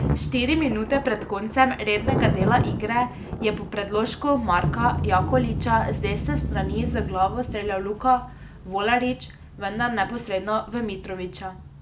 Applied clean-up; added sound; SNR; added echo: none; Engine starting / Accelerating, revving, vroom / Motor vehicle (road) + Thunder; 4 dB; none.